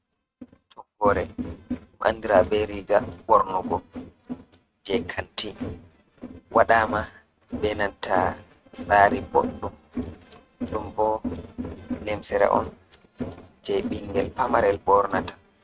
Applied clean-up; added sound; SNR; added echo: neural mask model RNNoise.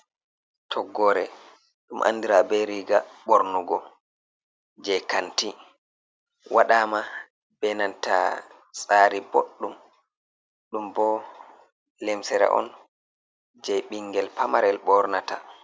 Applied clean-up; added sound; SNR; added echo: none; none; none; none.